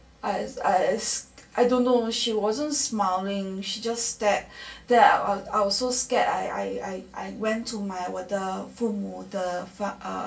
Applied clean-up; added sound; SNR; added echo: none; none; none; reverberation time 0.2 s.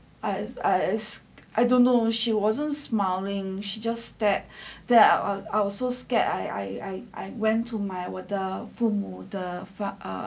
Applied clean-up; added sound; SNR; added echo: none; none; none; none.